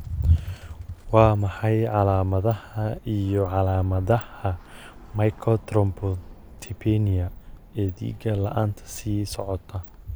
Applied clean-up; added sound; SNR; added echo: none; Bird; 19 dB; none.